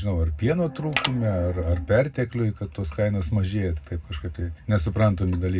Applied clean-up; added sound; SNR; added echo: none; Mechanisms; 2 dB; reverberation time 0.3 s.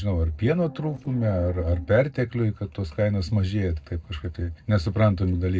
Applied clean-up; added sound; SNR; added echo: neural separator model SepFormer DNS4.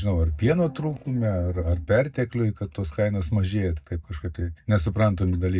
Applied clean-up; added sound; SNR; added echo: neural mask model DeepFilterNet 3.